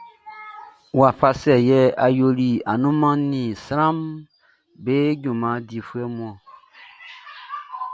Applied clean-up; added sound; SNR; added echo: none; none; none; none.